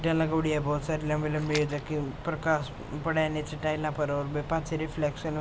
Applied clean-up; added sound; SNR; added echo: none; Splash, splatter; 12 dB; none.